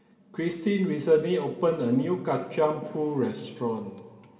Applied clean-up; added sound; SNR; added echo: none; none; none; reverberation time 1.8 s.